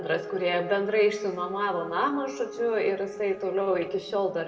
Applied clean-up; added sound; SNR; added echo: none; Wind instrument, woodwind instrument; 13 dB; reverberation time 1.1 s.